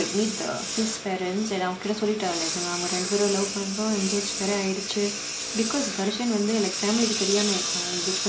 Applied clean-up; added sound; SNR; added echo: none; Engine; 4 dB; none.